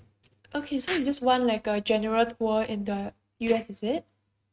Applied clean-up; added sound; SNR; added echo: neural mask model RNNoise.